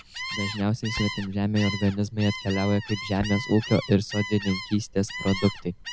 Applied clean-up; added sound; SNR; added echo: none; Gull, seagull; 10 dB; none.